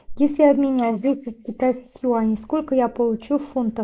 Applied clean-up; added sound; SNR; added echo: neural mask model Resemble Enhance denoiser.